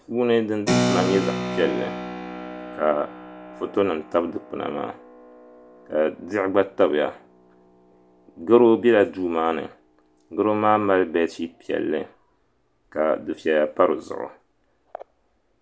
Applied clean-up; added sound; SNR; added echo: none; Keyboard (musical); 9 dB; none.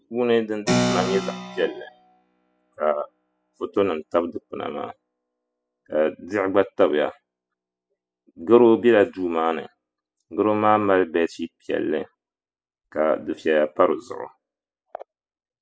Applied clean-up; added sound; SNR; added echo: classical method spectral subtraction.